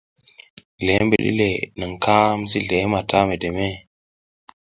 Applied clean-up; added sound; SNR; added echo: none; none; none; none.